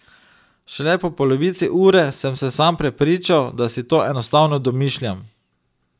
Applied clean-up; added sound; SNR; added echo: none; none; none; none.